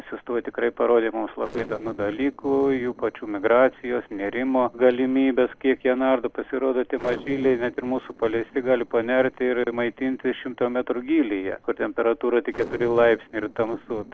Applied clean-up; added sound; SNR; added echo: neural separator model SepFormer DNS4.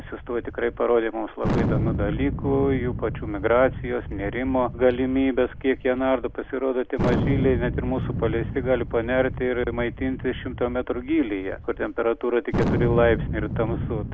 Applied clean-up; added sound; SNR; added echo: none; Thunder; 4 dB; none.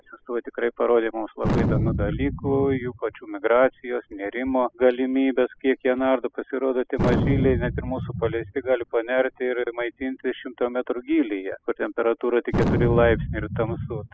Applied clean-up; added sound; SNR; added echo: classical method spectral subtraction.